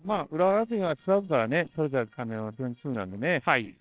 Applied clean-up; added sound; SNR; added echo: neural separator model SepFormer WHAMR!.